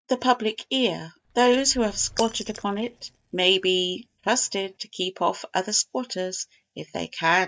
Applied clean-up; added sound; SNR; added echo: neural mask model DeepFilterNet 3.